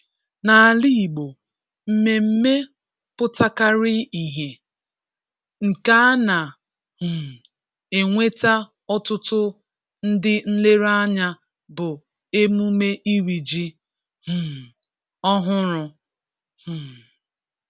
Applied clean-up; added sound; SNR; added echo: none; none; none; none.